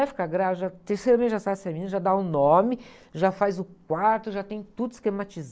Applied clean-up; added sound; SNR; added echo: none; none; none; none.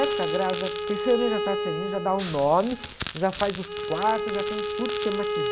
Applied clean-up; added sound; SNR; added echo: none; Crackle + Bowed string instrument; 1 dB; none.